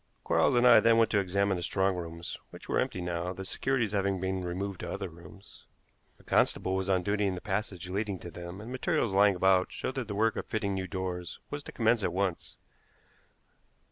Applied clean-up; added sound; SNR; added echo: none; none; none; none.